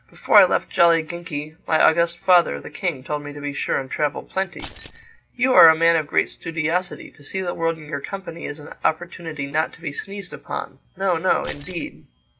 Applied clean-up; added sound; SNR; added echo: none; Keys jangling; 16 dB; none.